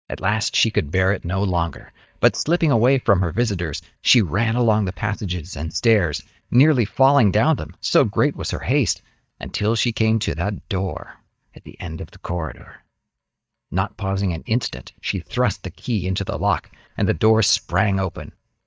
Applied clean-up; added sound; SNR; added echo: neural mask model DeepFilterNet 3.